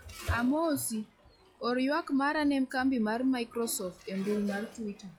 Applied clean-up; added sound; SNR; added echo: classical method log-MMSE.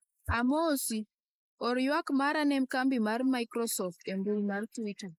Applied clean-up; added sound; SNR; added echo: neural mask model Resemble Enhance denoiser.